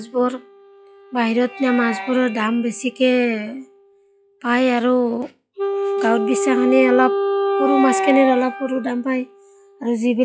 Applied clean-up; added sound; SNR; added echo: classical method log-MMSE.